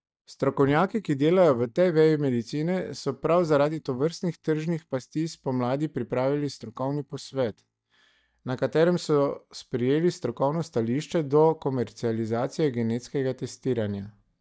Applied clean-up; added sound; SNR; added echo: neural mask model DeepFilterNet 3.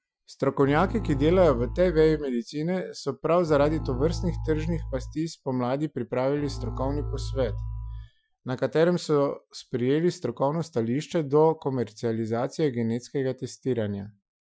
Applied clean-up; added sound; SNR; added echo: classical method Wiener filter.